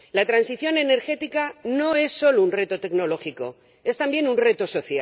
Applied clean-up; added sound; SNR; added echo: none; none; none; none.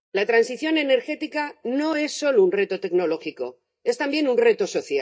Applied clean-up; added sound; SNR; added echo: neural mask model DeepFilterNet 3.